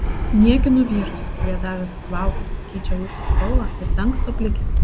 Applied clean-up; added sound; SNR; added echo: none; Fixed-wing aircraft, airplane; -2 dB; none.